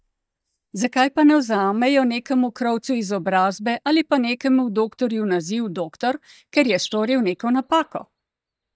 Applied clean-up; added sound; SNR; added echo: neural mask model DeepFilterNet 3.